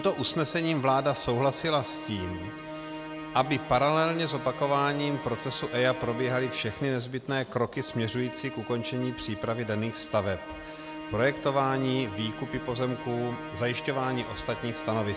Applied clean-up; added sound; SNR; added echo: none; Musical instrument; 11 dB; none.